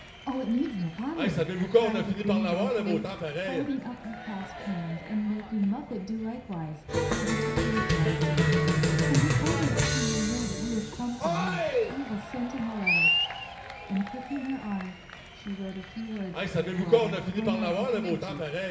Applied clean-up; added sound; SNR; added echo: none; Cheering; -4 dB; reverberation time 0.7 s.